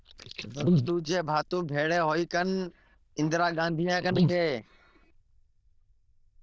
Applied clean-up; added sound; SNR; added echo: neural diffusion model UNIVERSE++.